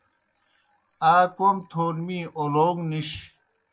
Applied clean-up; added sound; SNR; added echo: none; none; none; none.